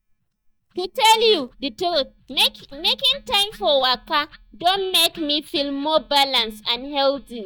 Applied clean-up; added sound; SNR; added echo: neural mask model DeepFilterNet 3.